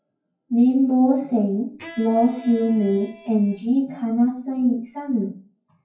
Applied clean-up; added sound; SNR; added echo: classical method WPE with log-MMSE.